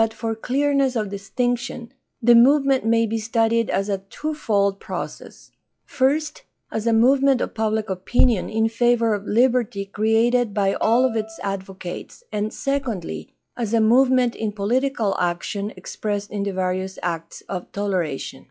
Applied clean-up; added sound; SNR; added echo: classical method log-MMSE.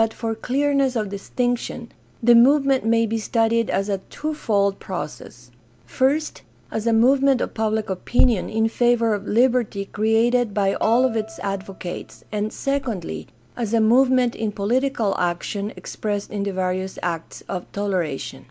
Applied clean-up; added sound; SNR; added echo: none; Bowed string instrument; 16 dB; none.